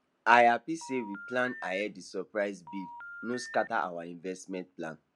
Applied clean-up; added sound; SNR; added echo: none; Telephone; 15 dB; none.